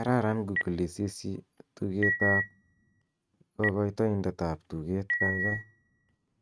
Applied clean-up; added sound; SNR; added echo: neural mask model RNNoise.